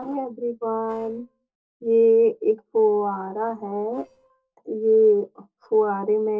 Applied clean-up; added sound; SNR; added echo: neural separator model SepFormer DNS4.